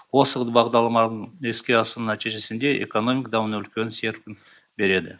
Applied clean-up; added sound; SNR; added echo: neural mask model Resemble Enhance denoiser.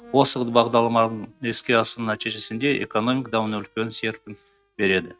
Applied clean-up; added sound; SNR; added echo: neural mask model RNNoise.